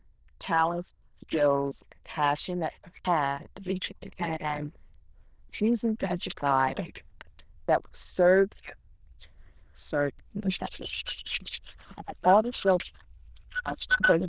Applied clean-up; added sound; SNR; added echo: neural diffusion model UNIVERSE++.